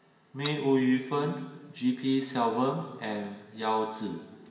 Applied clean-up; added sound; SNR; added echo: none; Cutlery, silverware / Dishes, pots, and pans; 10 dB; reverberation time 1.4 s.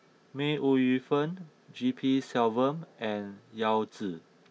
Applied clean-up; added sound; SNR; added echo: none; none; none; none.